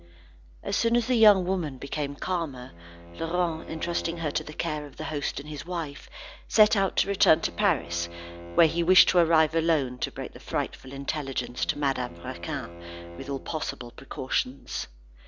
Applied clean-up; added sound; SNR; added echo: none; Bowed string instrument; 19 dB; none.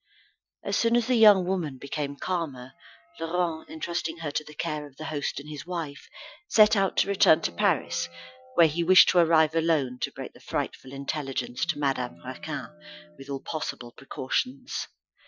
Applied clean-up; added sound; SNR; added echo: classical method Wiener filter.